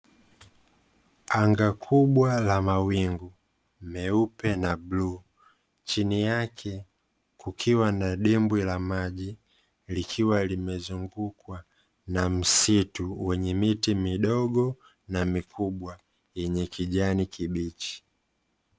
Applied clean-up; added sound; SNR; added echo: none; none; none; none.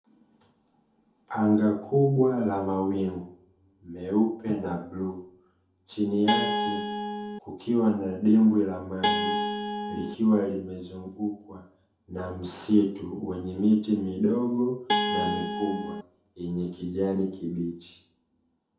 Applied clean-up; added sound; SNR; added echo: none; Guitar; 0 dB; reverberation time 0.5 s.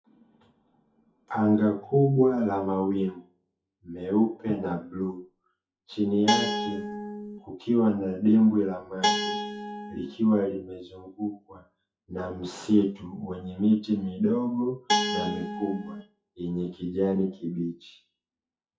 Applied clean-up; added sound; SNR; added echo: classical method WPE with log-MMSE.